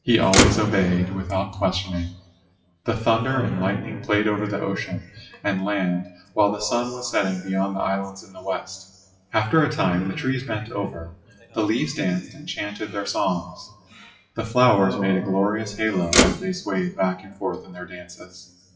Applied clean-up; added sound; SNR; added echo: classical method WPE with log-MMSE.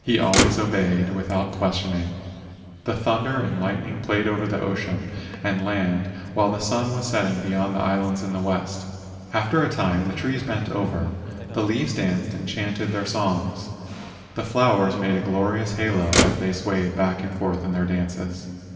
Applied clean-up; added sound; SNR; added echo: none; Motor vehicle (road); 9 dB; reverberation time 2.4 s.